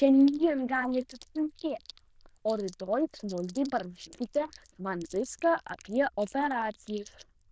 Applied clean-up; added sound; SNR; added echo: neural diffusion model UNIVERSE++.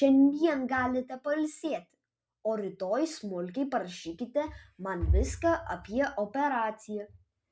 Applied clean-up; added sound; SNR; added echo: none; none; none; none.